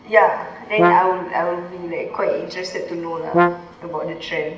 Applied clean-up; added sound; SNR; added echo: none; Brass instrument; 0 dB; reverberation time 1.5 s.